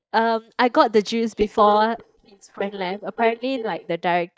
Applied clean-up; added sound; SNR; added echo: neural mask model DeepFilterNet 3.